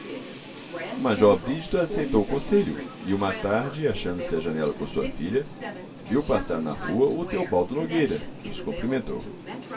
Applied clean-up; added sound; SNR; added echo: none; Subway, metro, underground; 10 dB; reverberation time 0.2 s.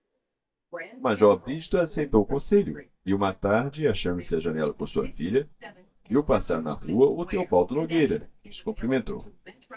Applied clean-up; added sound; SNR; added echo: neural mask model DeepFilterNet 3.